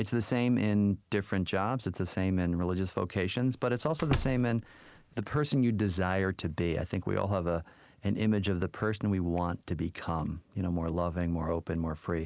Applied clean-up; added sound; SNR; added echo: none; Slam; 8 dB; none.